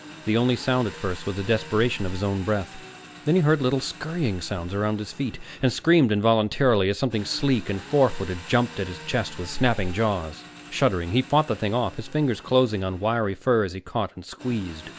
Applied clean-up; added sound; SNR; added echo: none; Engine; 19 dB; none.